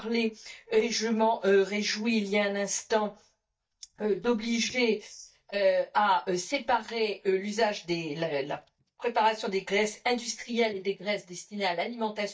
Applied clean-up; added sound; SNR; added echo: neural mask model DeepFilterNet 3.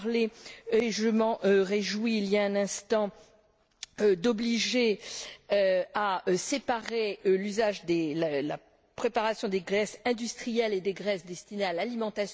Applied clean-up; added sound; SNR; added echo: none; none; none; none.